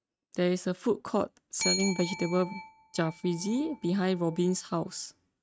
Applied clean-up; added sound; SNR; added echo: neural mask model RNNoise.